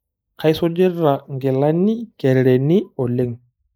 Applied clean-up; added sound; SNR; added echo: neural mask model Resemble Enhance denoiser.